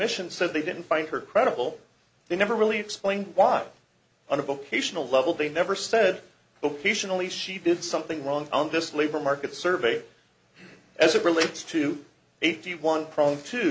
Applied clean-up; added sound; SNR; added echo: none; none; none; none.